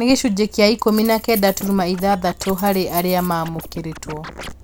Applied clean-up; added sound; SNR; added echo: none; Scratching (performance technique) + Keys jangling; 15 dB; none.